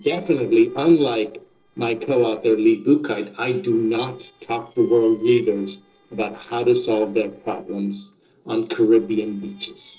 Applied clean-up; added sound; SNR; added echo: neural separator model SepFormer DNS4.